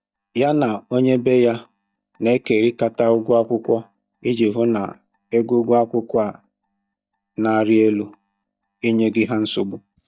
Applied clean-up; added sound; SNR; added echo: neural mask model DeepFilterNet 3.